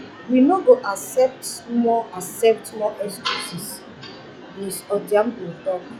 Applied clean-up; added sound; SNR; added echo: classical method log-MMSE.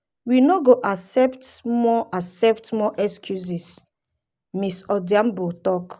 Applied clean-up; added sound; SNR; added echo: none; none; none; none.